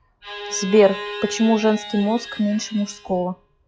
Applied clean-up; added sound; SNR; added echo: classical method log-MMSE.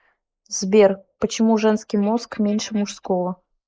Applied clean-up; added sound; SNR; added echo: neural mask model Resemble Enhance denoiser.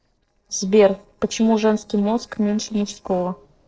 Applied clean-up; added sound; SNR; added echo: neural separator model SepFormer DNS4.